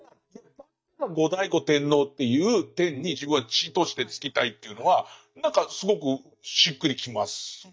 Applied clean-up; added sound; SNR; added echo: neural mask model DeepFilterNet 3.